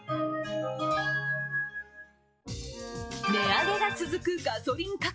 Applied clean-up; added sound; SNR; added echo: classical method log-MMSE.